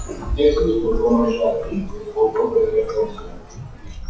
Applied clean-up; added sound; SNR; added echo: classical method WPE with log-MMSE.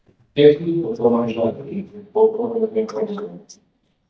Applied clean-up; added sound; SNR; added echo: neural mask model DeepFilterNet 3.